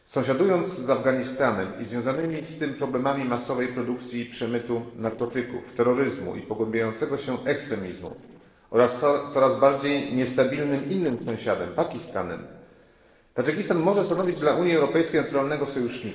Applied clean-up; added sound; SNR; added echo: neural separator model SepFormer DNS4.